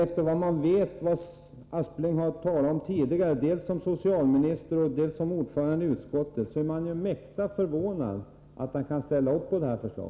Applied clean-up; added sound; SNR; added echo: none; none; none; none.